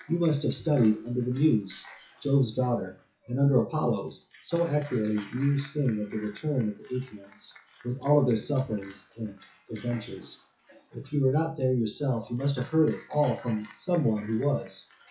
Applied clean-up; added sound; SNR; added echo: classical method WPE with log-MMSE.